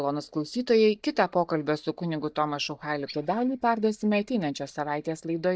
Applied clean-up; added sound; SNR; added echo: neural mask model DeepFilterNet 3.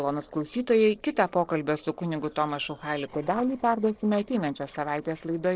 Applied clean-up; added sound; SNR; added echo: neural separator model SepFormer DNS4.